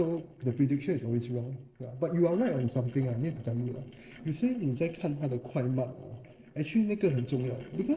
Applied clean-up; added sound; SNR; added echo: neural separator model SepFormer DNS4.